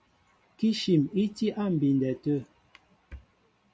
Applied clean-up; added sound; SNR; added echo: none; none; none; none.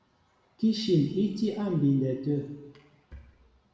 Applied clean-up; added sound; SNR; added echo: none; none; none; reverberation time 1.0 s.